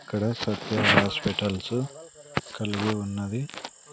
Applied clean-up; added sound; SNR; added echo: none; none; none; none.